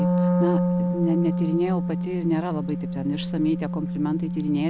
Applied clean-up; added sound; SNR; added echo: none; Wind instrument, woodwind instrument; -2 dB; none.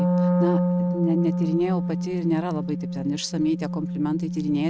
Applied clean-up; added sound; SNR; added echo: neural mask model RNNoise.